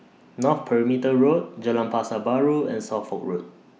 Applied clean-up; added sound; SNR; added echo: none; none; none; none.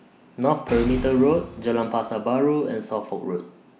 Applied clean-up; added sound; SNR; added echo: none; Boom; 14 dB; none.